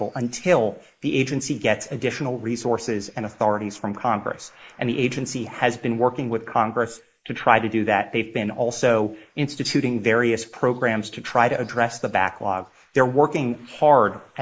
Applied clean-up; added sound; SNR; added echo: neural mask model Resemble Enhance denoiser.